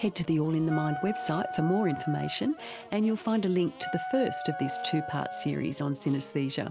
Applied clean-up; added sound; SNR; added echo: none; Wind instrument, woodwind instrument; 8 dB; none.